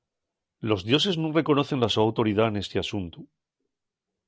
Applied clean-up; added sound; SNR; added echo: none; none; none; none.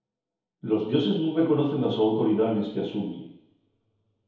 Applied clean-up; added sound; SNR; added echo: none; none; none; reverberation time 2.1 s.